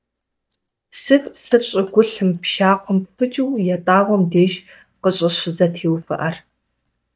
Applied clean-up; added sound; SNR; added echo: neural mask model DeepFilterNet 3.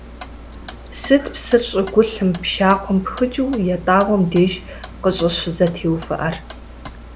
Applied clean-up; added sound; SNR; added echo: none; Clock; 15 dB; none.